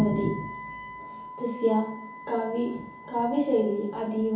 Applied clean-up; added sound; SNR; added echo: none; Wind instrument, woodwind instrument; 14 dB; reverberation time 0.6 s.